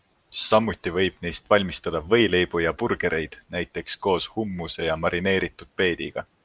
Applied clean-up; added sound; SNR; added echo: none; none; none; none.